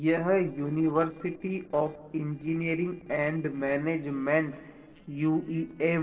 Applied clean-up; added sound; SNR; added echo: neural separator model SepFormer DNS4.